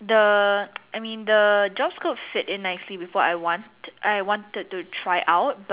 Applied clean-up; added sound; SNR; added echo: none; none; none; none.